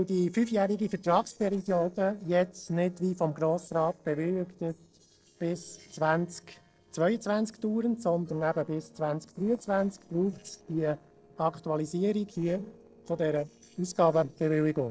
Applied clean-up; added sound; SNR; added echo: neural separator model SepFormer DNS4.